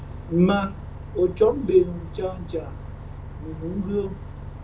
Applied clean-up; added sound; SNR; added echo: none; Bus; 11 dB; reverberation time 0.2 s.